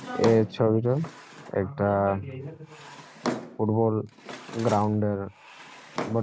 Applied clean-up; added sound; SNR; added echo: none; Drawer open or close; 12 dB; none.